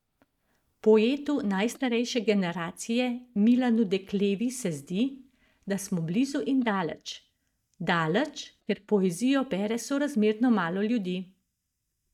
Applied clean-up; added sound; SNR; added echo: neural mask model DeepFilterNet 3.